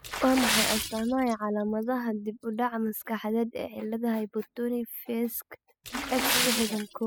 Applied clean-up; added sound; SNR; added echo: classical method spectral subtraction.